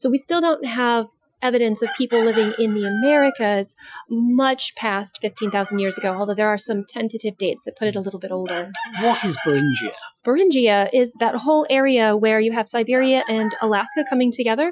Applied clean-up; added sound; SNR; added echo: classical method Wiener filter.